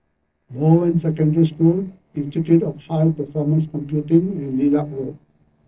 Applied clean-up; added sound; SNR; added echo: neural separator model SepFormer DNS4.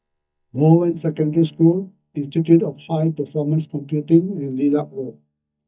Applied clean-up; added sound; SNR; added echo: neural mask model DeepFilterNet 3.